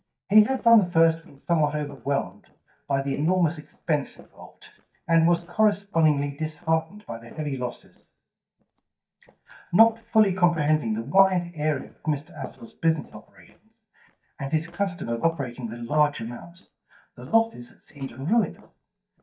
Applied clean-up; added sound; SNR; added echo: neural mask model DeepFilterNet 3.